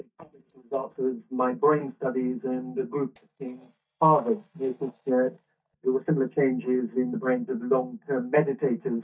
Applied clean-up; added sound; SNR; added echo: neural mask model DeepFilterNet 3.